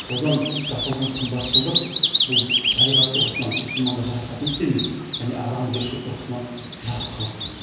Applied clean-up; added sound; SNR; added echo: none; Bird vocalization, bird call, bird song; -2 dB; reverberation time 1.2 s.